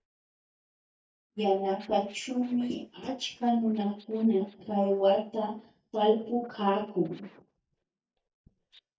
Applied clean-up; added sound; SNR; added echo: neural mask model DeepFilterNet 3.